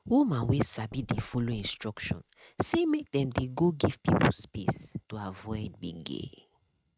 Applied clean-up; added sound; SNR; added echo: neural mask model RNNoise.